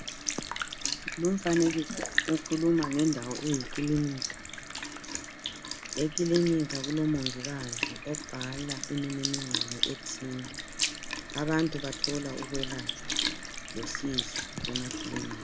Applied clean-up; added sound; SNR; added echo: none; Sink (filling or washing) / Liquid; 3 dB; none.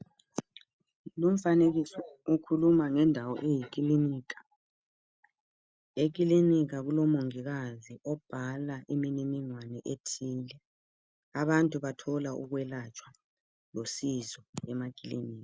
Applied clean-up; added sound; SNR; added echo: none; none; none; none.